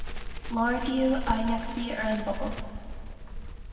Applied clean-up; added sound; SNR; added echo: none; Crackle; 4 dB; reverberation time 2.2 s.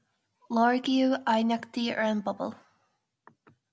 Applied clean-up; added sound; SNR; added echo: none; none; none; none.